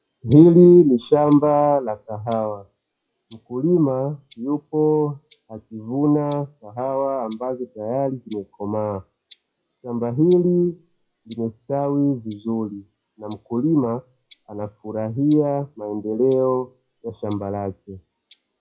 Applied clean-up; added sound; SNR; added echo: classical method WPE with log-MMSE.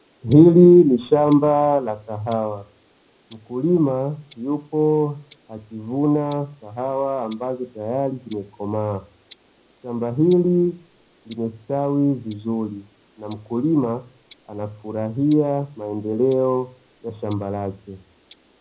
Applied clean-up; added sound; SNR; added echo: none; Tick-tock; 14 dB; reverberation time 0.4 s.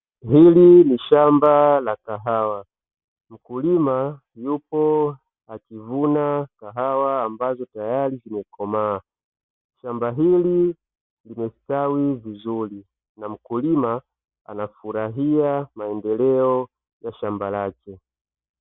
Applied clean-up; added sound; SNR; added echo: none; none; none; none.